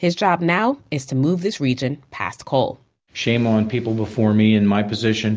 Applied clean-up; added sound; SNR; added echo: none; none; none; none.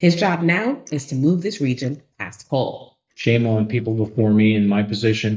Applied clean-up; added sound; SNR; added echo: neural mask model DeepFilterNet 3.